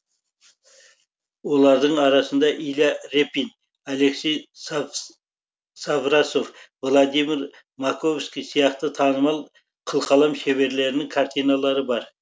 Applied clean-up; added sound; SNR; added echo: none; none; none; none.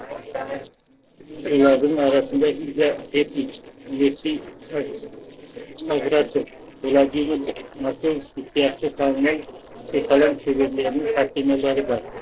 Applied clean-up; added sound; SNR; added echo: neural separator model SepFormer DNS4.